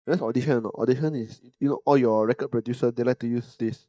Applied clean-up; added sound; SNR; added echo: neural mask model DeepFilterNet 3.